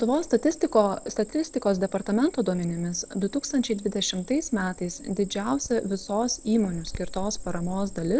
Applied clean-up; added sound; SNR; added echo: none; Cricket; 14 dB; none.